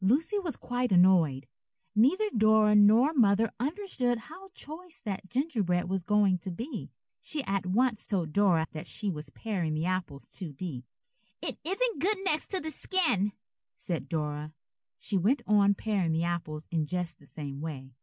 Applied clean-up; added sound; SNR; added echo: none; none; none; none.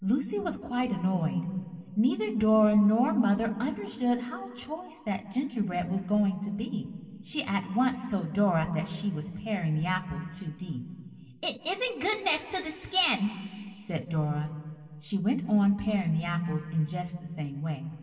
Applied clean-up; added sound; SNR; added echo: none; none; none; reverberation time 2.1 s.